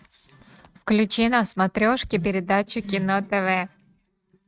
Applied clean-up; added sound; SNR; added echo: neural mask model RNNoise.